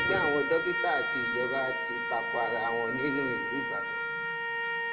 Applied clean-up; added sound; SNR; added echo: none; Trumpet; -1 dB; reverberation time 0.8 s.